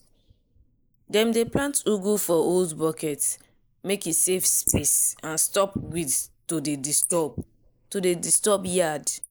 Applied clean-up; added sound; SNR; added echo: neural mask model Resemble Enhance denoiser.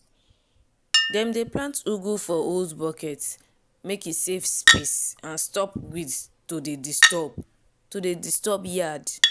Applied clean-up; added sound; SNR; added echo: none; Chink, clink; 0 dB; none.